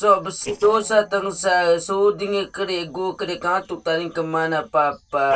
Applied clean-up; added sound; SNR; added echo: neural separator model SepFormer DNS4.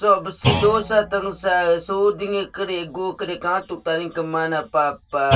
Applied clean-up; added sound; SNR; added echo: none; Thump, thud; 8 dB; reverberation time 0.1 s.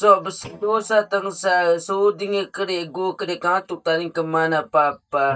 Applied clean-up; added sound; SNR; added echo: neural mask model DeepFilterNet 3.